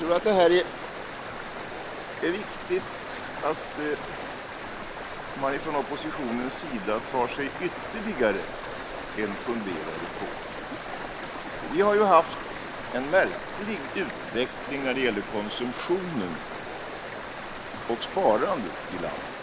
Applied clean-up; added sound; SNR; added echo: none; Stream; 7 dB; none.